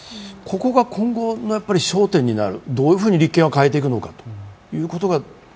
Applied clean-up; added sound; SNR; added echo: none; none; none; none.